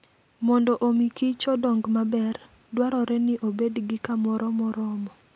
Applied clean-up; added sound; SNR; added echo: none; none; none; none.